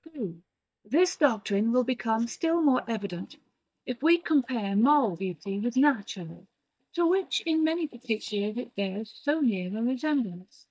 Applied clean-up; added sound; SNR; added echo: neural mask model DeepFilterNet 3.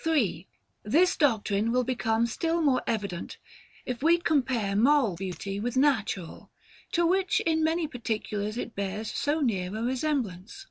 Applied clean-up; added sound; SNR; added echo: none; none; none; none.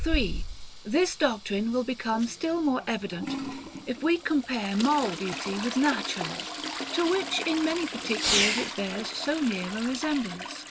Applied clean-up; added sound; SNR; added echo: none; Trickle, dribble / Toilet flush + Fireworks; 5 dB; none.